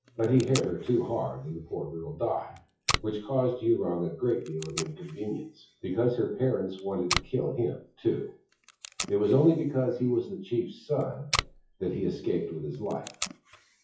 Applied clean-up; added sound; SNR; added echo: classical method WPE with log-MMSE.